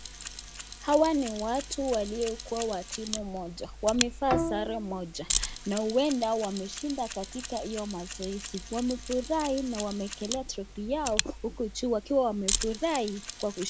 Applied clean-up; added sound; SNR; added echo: none; Mechanisms + Bowed string instrument; 6 dB; none.